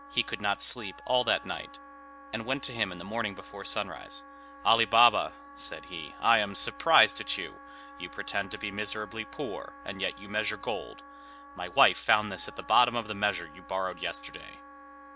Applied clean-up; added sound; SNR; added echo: none; Wind instrument, woodwind instrument; 18 dB; none.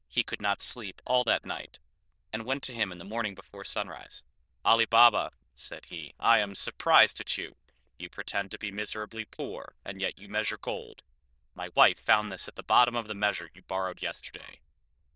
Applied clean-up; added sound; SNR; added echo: neural diffusion model UNIVERSE++.